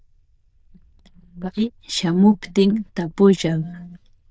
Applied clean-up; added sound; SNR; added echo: neural diffusion model UNIVERSE++.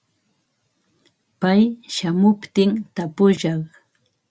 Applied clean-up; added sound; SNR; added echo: none; none; none; none.